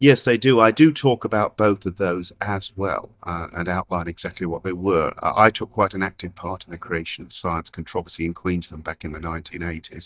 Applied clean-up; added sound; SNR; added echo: neural mask model DeepFilterNet 3.